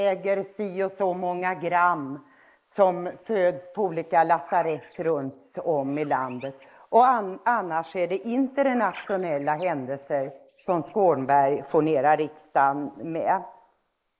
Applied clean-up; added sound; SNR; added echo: neural mask model Resemble Enhance denoiser.